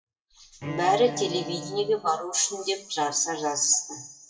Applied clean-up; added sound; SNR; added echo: classical method WPE with log-MMSE.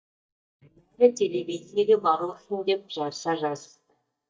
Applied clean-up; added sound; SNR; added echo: neural mask model DeepFilterNet 3.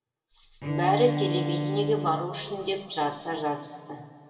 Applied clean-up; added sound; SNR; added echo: none; Bowed string instrument; 4 dB; reverberation time 2.4 s.